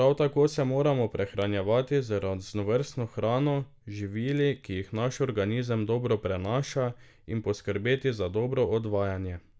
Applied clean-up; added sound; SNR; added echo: none; none; none; none.